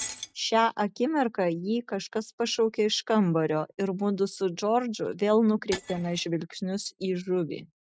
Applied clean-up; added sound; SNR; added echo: neural mask model RNNoise.